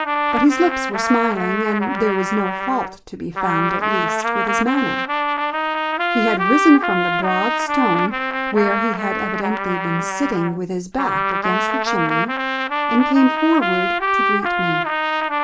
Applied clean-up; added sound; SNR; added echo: none; Trumpet; 0 dB; reverberation time 0.2 s.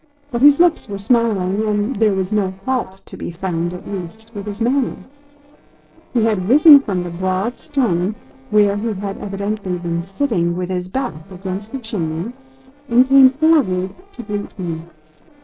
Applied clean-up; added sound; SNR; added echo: neural separator model SepFormer DNS4.